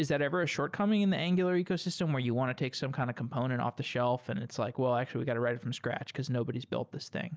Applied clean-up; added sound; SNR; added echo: none; none; none; none.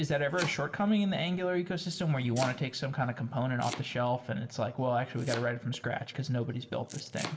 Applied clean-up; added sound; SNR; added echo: none; Domestic sounds, home sounds; 15 dB; reverberation time 3.0 s.